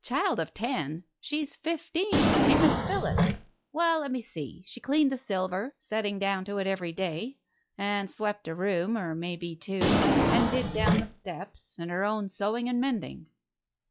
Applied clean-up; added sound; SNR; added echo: classical method log-MMSE.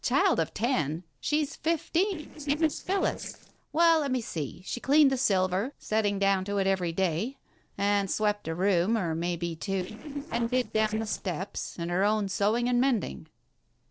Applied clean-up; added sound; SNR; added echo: neural separator model SepFormer DNS4.